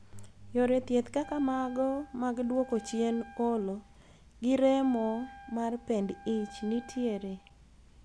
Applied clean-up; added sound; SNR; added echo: none; Wind instrument, woodwind instrument; 20 dB; none.